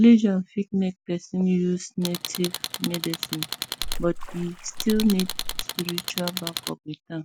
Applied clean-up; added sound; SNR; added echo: none; Splash, splatter + Tools; 6 dB; none.